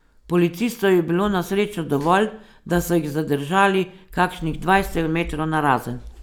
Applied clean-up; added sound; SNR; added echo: none; none; none; none.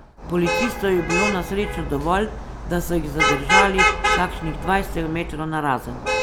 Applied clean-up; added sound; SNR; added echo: none; Traffic noise, roadway noise / Vehicle horn, car horn, honking; 0 dB; none.